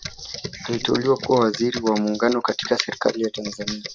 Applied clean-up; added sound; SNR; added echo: none; Computer keyboard; 11 dB; none.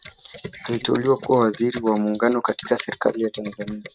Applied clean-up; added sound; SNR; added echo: neural mask model RNNoise.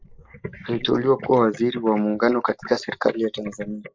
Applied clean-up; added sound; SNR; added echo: neural mask model Resemble Enhance denoiser.